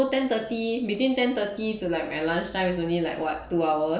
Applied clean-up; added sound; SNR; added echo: none; none; none; none.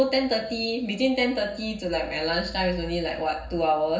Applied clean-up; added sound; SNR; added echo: none; none; none; reverberation time 0.4 s.